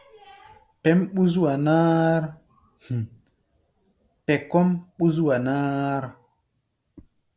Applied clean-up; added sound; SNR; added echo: none; none; none; none.